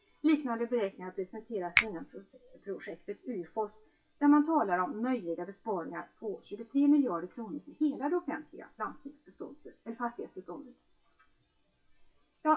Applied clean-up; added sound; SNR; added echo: classical method WPE with log-MMSE.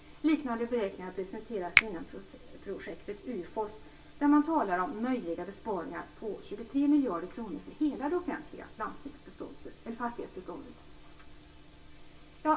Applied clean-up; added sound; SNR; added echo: none; Finger snapping; 1 dB; reverberation time 0.2 s.